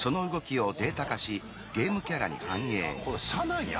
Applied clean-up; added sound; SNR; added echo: none; none; none; none.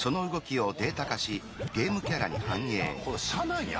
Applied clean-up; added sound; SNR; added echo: none; Scratching (performance technique); 6 dB; none.